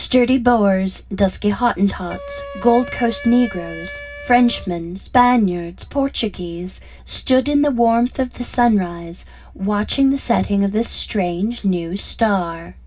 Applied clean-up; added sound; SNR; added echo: none; Wind instrument, woodwind instrument; 15 dB; reverberation time 0.4 s.